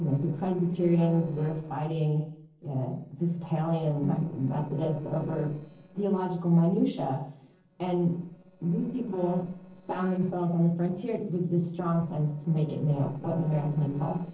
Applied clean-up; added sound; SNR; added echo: neural separator model SepFormer DNS4.